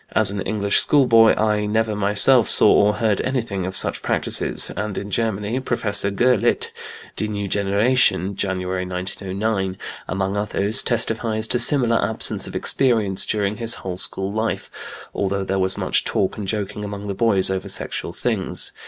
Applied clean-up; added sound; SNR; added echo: none; none; none; none.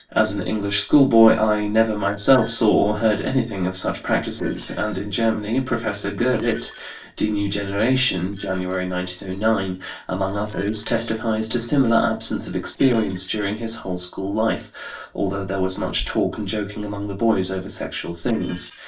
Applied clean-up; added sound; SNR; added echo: neural separator model SepFormer DNS4.